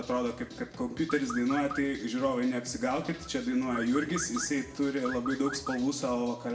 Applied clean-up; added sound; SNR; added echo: none; Car; 10 dB; reverberation time 0.7 s.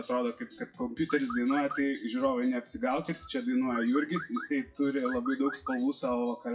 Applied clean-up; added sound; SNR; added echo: classical method WPE with log-MMSE.